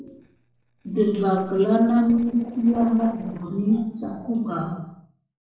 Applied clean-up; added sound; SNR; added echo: neural separator model SepFormer DNS4.